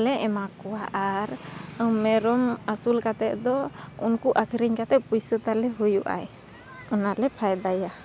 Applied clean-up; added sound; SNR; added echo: none; none; none; none.